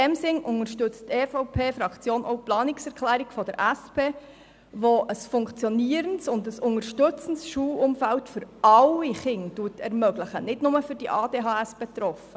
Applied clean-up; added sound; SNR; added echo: none; none; none; none.